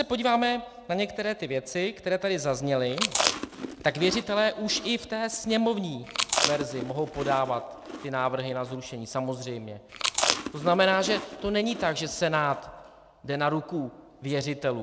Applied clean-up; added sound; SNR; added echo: none; Chewing, mastication; 5 dB; none.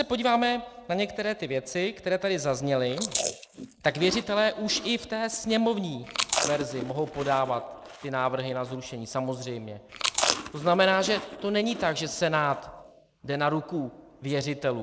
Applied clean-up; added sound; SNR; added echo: neural mask model Resemble Enhance denoiser.